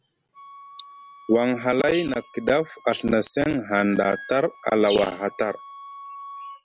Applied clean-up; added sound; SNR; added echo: none; Wind instrument, woodwind instrument; 20 dB; none.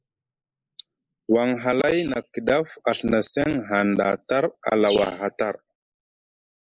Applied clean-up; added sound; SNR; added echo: neural mask model Resemble Enhance denoiser.